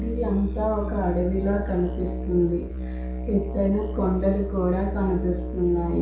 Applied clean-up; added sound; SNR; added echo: none; Musical instrument; 4 dB; reverberation time 0.6 s.